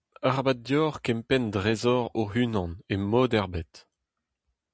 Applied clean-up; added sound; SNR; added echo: none; none; none; none.